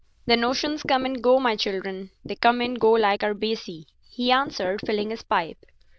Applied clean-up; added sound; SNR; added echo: neural diffusion model UNIVERSE++.